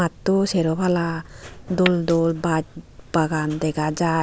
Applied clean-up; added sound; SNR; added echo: none; Glass; 11 dB; none.